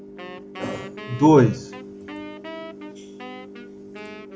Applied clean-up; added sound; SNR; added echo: none; Wind instrument, woodwind instrument; 16 dB; none.